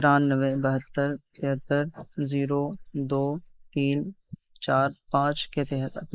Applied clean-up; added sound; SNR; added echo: neural mask model Resemble Enhance denoiser.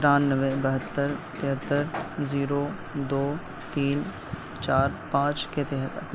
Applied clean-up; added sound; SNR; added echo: none; Computer keyboard; 20 dB; none.